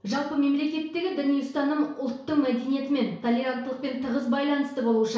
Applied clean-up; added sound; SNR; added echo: none; none; none; reverberation time 0.6 s.